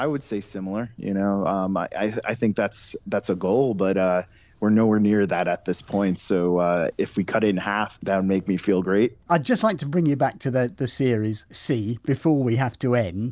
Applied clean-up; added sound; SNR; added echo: none; none; none; none.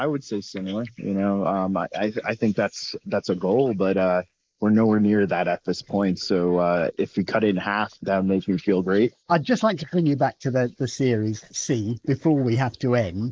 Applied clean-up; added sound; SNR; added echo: neural mask model Resemble Enhance denoiser.